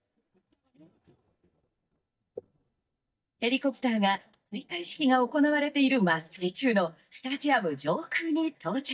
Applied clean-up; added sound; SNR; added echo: neural mask model DeepFilterNet 3.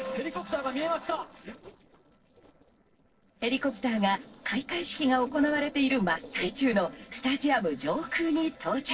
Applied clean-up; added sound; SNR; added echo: neural separator model SepFormer DNS4.